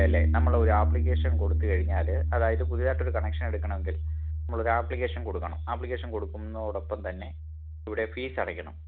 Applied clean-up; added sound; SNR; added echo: none; Piano; -5 dB; none.